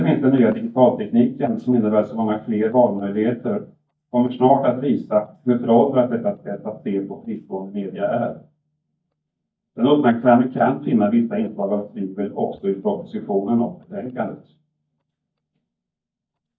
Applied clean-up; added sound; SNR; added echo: neural mask model DeepFilterNet 3.